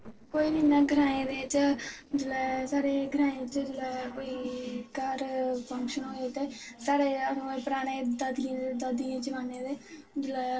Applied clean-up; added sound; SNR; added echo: neural separator model SepFormer DNS4.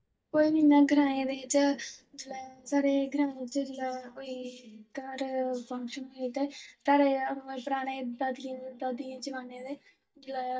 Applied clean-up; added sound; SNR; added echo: neural mask model DeepFilterNet 3.